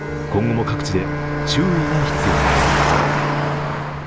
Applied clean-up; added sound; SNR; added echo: none; Bowed string instrument + Engine; -4 dB; none.